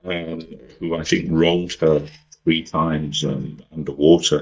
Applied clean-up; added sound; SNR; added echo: neural mask model DeepFilterNet 3.